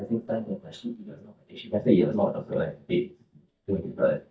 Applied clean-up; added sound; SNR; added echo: neural mask model DeepFilterNet 3.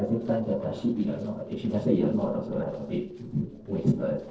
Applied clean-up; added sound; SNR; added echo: neural separator model SepFormer DNS4.